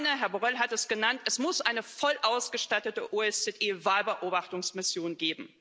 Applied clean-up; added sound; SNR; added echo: none; none; none; none.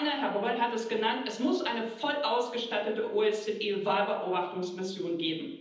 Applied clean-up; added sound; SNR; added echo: none; none; none; reverberation time 1.3 s.